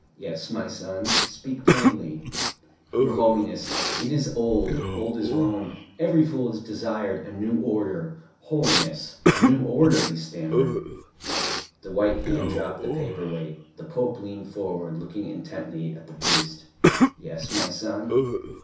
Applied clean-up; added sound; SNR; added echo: none; Respiratory sounds; 0 dB; reverberation time 0.6 s.